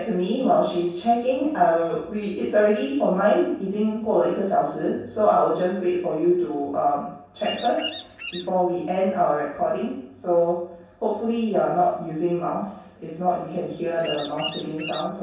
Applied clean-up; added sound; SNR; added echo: none; Bird vocalization, bird call, bird song; 11 dB; reverberation time 0.7 s.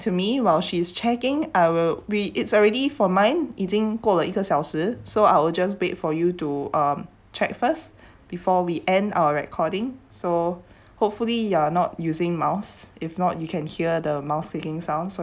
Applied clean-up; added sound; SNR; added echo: none; none; none; none.